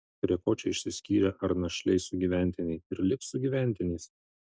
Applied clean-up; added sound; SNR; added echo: none; none; none; none.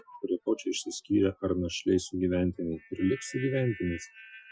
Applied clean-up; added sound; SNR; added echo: classical method Wiener filter.